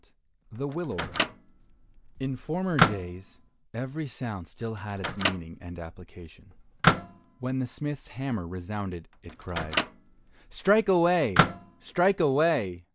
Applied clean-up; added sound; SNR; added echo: none; Microwave oven; 1 dB; none.